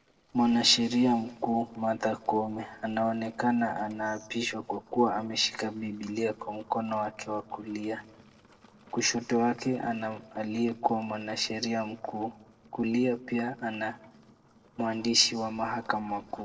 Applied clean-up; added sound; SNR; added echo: neural separator model SepFormer DNS4.